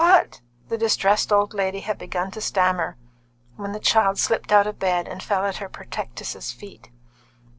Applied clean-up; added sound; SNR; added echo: none; none; none; none.